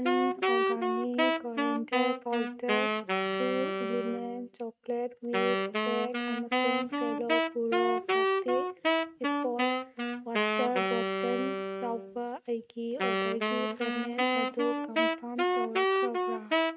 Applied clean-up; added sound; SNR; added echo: neural mask model RNNoise.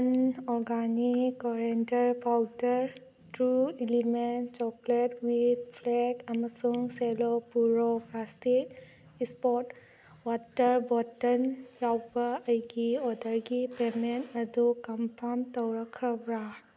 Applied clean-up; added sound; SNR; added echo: none; none; none; none.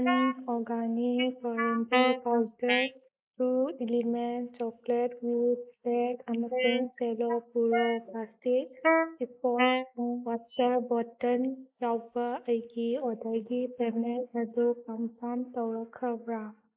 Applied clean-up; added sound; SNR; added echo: neural mask model Resemble Enhance denoiser.